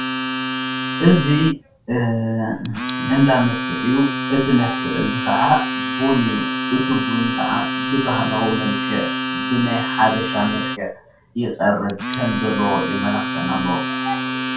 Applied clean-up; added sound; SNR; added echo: none; Domestic sounds, home sounds; 3 dB; reverberation time 0.2 s.